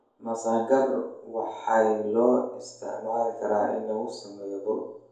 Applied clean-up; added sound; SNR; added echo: none; none; none; reverberation time 2.3 s.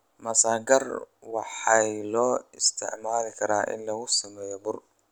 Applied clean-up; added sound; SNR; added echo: none; none; none; none.